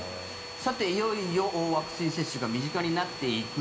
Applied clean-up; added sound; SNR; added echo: none; Domestic sounds, home sounds; 10 dB; reverberation time 1.7 s.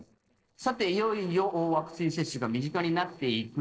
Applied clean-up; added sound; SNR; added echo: neural separator model SepFormer DNS4.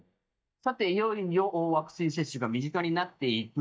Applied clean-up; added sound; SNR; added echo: neural mask model DeepFilterNet 3.